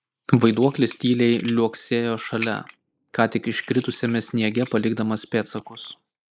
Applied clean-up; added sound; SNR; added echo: neural mask model Resemble Enhance denoiser.